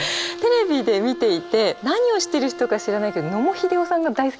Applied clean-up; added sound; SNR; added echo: none; Bowed string instrument; 15 dB; none.